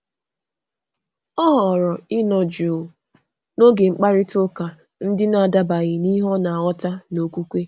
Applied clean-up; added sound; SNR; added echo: none; none; none; none.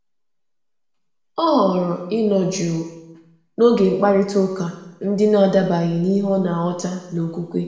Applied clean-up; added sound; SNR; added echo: none; none; none; reverberation time 0.9 s.